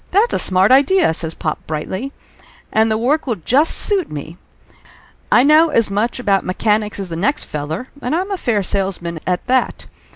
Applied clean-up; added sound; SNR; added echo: none; none; none; none.